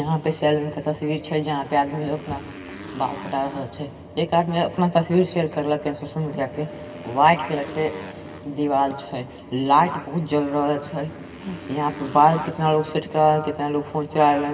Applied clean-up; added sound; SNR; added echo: none; Motorcycle; 19 dB; reverberation time 1.4 s.